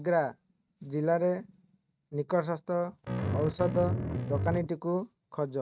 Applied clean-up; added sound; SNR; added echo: neural mask model RNNoise.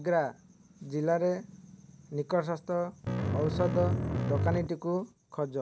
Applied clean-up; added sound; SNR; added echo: none; Bass guitar; -2 dB; none.